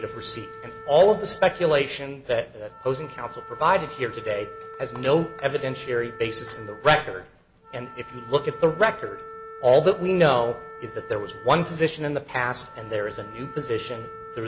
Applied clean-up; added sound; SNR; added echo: none; Wind instrument, woodwind instrument; 16 dB; none.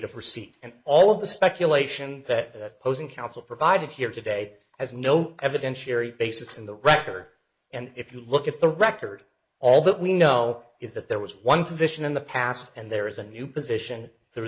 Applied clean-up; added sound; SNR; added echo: neural mask model Resemble Enhance denoiser.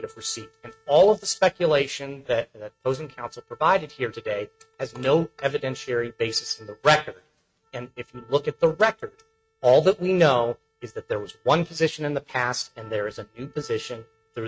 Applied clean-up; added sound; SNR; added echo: neural mask model RNNoise.